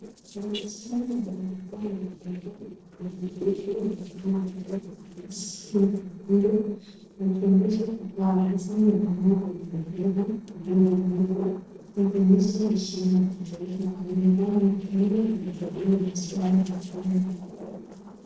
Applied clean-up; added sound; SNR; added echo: neural separator model SepFormer DNS4.